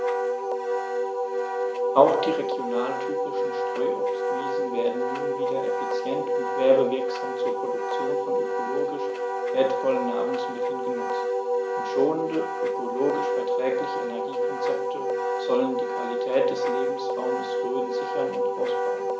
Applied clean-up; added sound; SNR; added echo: none; Wind instrument, woodwind instrument; -3 dB; none.